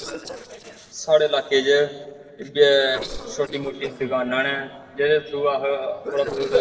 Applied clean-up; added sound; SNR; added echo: neural separator model SepFormer DNS4.